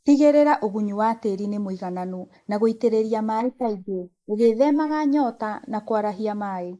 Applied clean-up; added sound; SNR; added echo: neural mask model Resemble Enhance denoiser.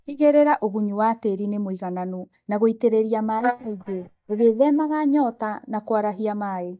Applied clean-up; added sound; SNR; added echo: neural mask model DeepFilterNet 3.